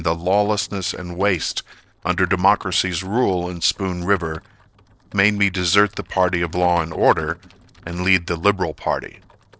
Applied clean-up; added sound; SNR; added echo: neural separator model SepFormer DNS4.